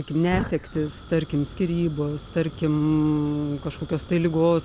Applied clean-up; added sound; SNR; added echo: none; Fire; 14 dB; none.